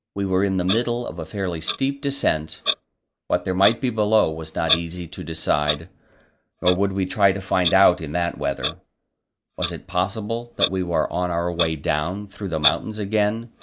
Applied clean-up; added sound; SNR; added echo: neural mask model Resemble Enhance denoiser.